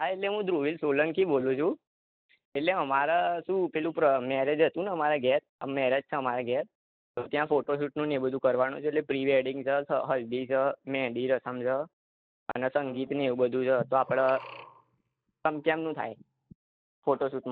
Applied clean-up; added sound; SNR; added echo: neural mask model DeepFilterNet 3.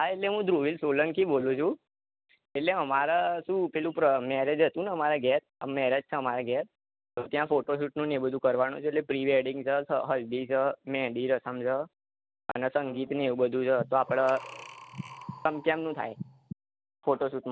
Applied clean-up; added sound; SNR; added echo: none; Breathing; 14 dB; none.